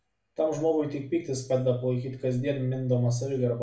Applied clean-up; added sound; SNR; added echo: none; none; none; reverberation time 0.4 s.